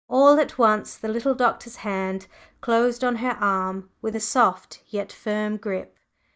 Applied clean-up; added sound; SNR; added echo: neural mask model DeepFilterNet 3.